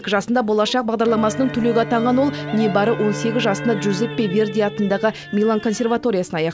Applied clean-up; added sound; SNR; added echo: none; Bowed string instrument; 12 dB; none.